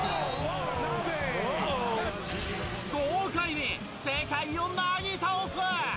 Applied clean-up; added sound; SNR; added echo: none; Marimba, xylophone; 15 dB; none.